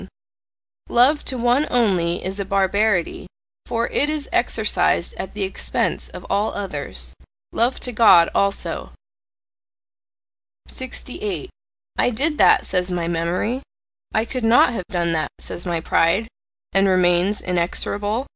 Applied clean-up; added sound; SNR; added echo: none; none; none; none.